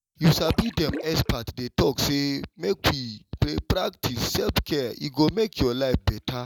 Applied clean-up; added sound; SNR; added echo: none; Splash, splatter; 12 dB; none.